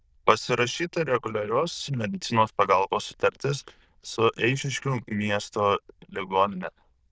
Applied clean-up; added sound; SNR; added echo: neural diffusion model UNIVERSE++.